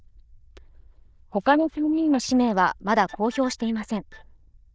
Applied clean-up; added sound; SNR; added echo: neural diffusion model UNIVERSE++.